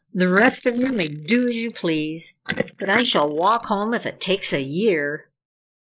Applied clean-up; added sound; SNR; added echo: neural mask model Resemble Enhance denoiser.